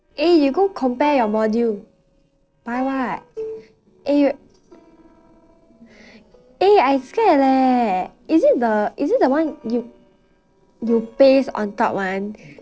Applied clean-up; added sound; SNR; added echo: neural separator model SepFormer DNS4.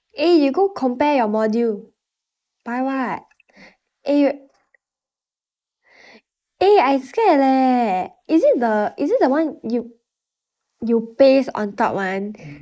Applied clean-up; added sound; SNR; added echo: neural mask model Resemble Enhance denoiser.